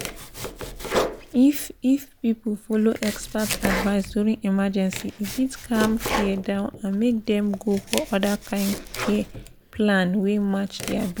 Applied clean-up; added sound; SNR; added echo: none; Domestic sounds, home sounds; 9 dB; none.